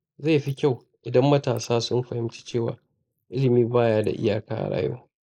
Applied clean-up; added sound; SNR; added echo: neural mask model Resemble Enhance denoiser.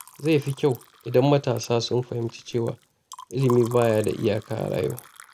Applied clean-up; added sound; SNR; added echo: none; Liquid; 20 dB; none.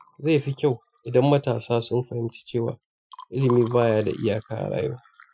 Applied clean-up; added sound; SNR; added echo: classical method Wiener filter.